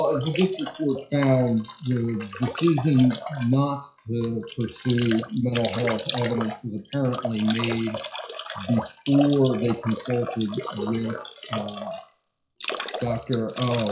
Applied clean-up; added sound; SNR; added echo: classical method WPE with log-MMSE.